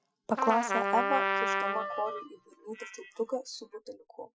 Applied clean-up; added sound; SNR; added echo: classical method Wiener filter.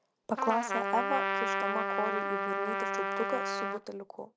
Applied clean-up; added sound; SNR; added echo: none; Trumpet; -3 dB; none.